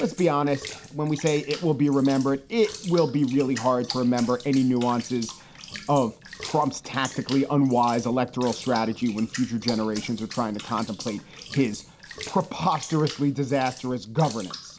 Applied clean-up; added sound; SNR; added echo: none; Bathtub (filling or washing) / Water; 16 dB; none.